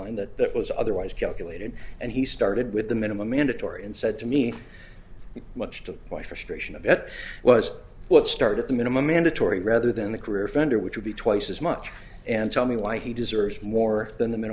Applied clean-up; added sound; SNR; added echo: none; none; none; none.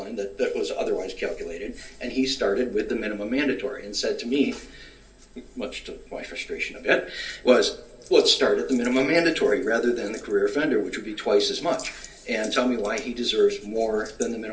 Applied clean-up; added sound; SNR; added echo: none; none; none; reverberation time 0.3 s.